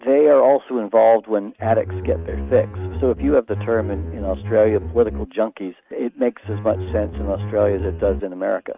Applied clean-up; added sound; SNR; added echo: neural mask model RNNoise.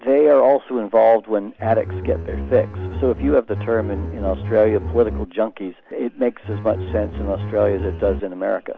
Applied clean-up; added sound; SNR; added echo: none; Bowed string instrument; 7 dB; none.